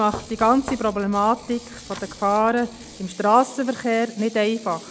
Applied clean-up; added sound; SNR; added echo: none; Ratchet, pawl + Knock; 18 dB; none.